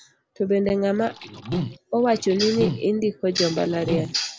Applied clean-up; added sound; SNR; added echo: none; Liquid; 7 dB; none.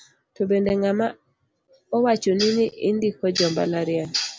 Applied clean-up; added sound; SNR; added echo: none; none; none; none.